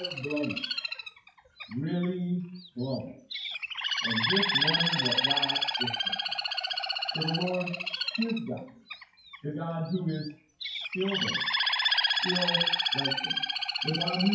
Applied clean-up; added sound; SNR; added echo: classical method WPE with log-MMSE.